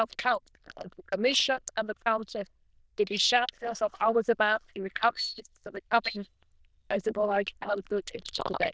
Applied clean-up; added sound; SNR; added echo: neural diffusion model UNIVERSE++.